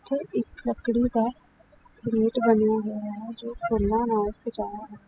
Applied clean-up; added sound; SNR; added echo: classical method spectral subtraction.